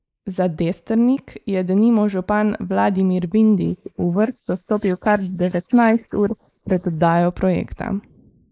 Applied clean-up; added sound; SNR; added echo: neural mask model Resemble Enhance denoiser.